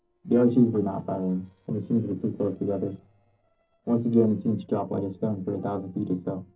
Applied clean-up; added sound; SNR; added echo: neural separator model SepFormer DNS4.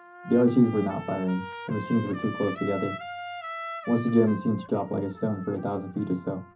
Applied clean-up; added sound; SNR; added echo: none; Trumpet; 13 dB; reverberation time 0.3 s.